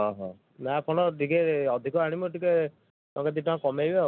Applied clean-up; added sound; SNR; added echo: none; none; none; none.